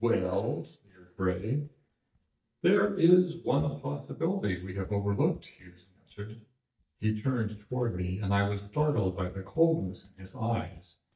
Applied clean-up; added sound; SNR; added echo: neural mask model DeepFilterNet 3.